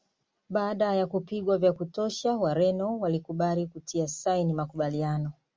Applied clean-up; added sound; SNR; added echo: none; none; none; none.